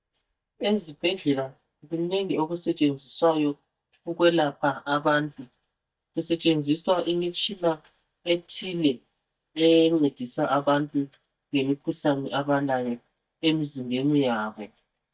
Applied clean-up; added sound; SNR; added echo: neural mask model DeepFilterNet 3.